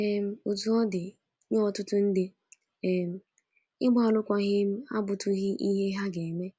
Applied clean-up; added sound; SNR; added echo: none; none; none; none.